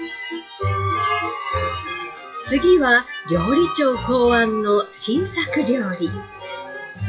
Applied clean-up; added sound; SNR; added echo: classical method WPE with log-MMSE.